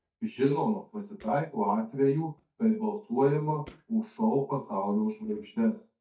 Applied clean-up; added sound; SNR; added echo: neural mask model DeepFilterNet 3.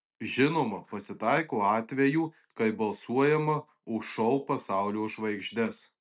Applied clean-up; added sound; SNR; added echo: none; none; none; none.